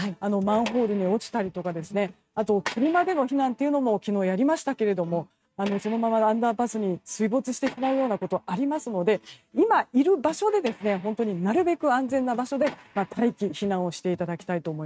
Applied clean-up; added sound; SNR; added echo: neural mask model RNNoise.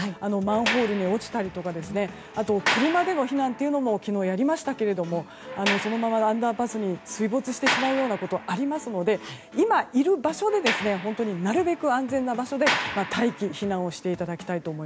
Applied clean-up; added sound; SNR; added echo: none; Sliding door; 8 dB; none.